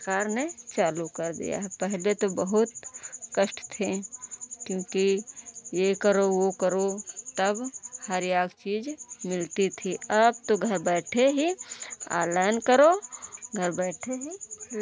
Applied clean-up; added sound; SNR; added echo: none; none; none; none.